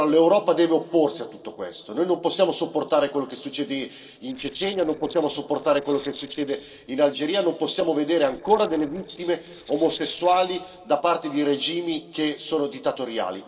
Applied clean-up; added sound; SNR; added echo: neural separator model SepFormer DNS4.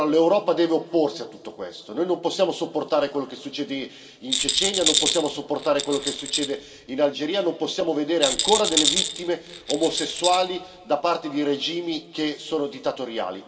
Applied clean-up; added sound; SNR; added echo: none; Rattle; 2 dB; reverberation time 2.6 s.